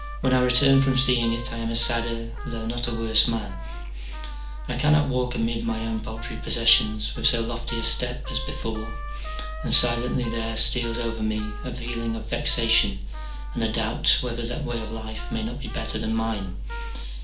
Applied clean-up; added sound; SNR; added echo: none; Trumpet; 20 dB; reverberation time 0.4 s.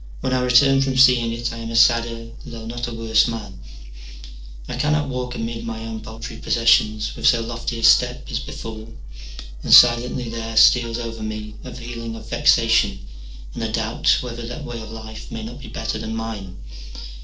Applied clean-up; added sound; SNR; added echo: neural separator model SepFormer DNS4.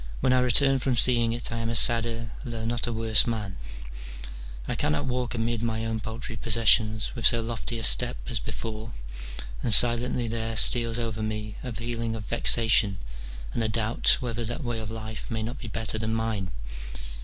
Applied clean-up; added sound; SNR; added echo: none; none; none; none.